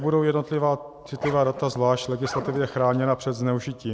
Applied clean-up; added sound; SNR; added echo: none; Zipper (clothing); 13 dB; none.